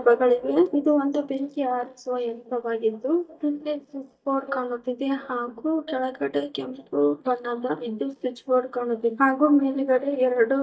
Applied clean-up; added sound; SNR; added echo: neural mask model DeepFilterNet 3.